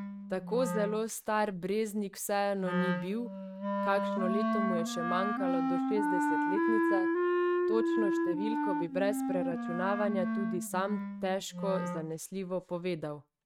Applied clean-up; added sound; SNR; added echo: neural mask model RNNoise.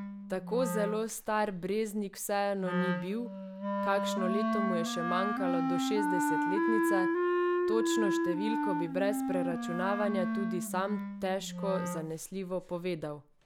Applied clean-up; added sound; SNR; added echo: none; Wind instrument, woodwind instrument; -2 dB; none.